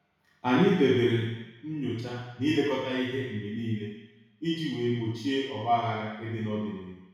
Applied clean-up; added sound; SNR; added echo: none; none; none; reverberation time 1.1 s.